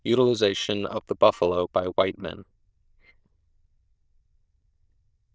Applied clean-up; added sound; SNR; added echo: neural diffusion model UNIVERSE++.